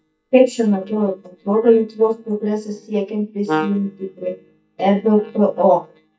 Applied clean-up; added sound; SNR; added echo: neural mask model DeepFilterNet 3.